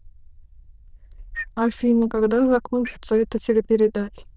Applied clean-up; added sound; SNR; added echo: neural diffusion model UNIVERSE++.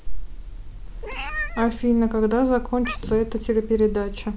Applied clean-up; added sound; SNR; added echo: none; Meow; 14 dB; none.